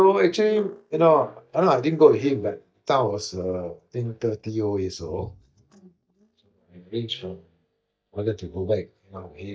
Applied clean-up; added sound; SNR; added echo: neural mask model DeepFilterNet 3.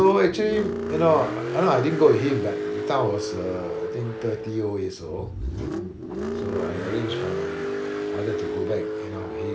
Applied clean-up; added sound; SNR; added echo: none; Car; 4 dB; none.